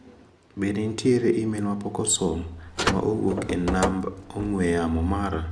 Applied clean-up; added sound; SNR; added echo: none; Car; 6 dB; none.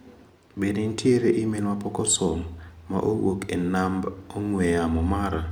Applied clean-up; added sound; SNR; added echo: none; none; none; none.